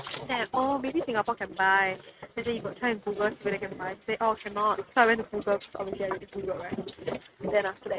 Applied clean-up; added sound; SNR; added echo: neural mask model RNNoise.